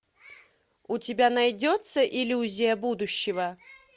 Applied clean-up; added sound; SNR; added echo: none; none; none; none.